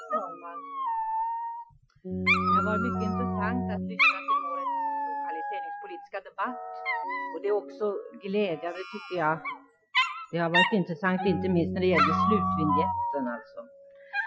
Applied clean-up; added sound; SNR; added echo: classical method Wiener filter.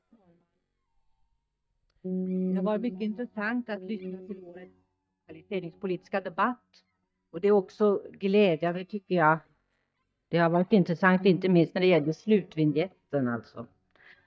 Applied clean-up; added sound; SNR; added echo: neural mask model DeepFilterNet 3.